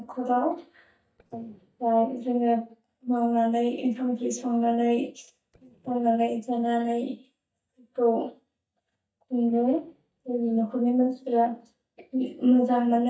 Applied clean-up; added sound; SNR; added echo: neural mask model DeepFilterNet 3.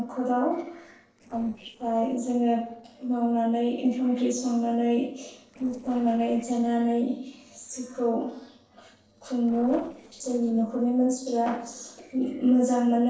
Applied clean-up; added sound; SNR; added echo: neural separator model SepFormer DNS4.